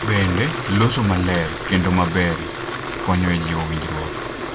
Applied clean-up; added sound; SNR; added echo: none; Fill (with liquid) / Water tap, faucet; 3 dB; none.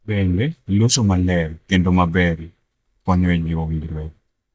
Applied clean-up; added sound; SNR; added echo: neural mask model DeepFilterNet 3.